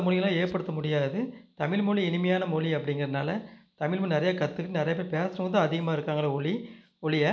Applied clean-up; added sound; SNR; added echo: none; none; none; none.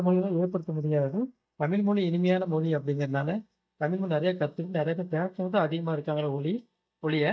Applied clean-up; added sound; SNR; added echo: neural mask model DeepFilterNet 3.